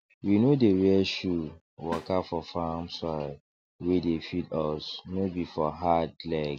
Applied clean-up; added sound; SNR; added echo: none; Snare drum; 19 dB; none.